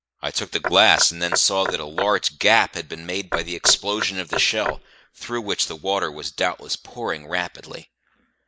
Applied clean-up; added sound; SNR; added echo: neural mask model Resemble Enhance denoiser.